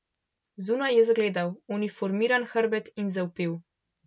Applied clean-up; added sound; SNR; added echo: none; none; none; none.